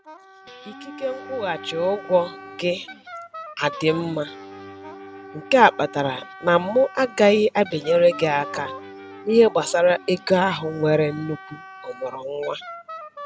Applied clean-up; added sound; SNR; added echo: none; Guitar + Wind instrument, woodwind instrument; 16 dB; none.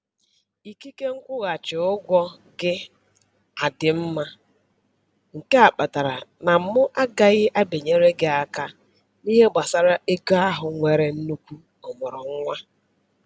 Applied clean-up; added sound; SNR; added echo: none; none; none; none.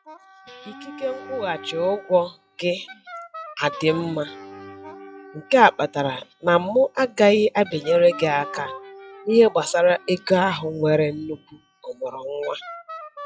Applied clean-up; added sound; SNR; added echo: classical method log-MMSE.